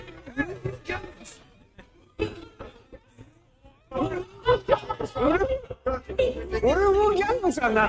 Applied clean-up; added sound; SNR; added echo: neural mask model RNNoise.